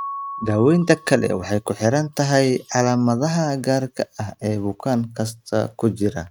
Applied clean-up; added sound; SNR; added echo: neural mask model RNNoise.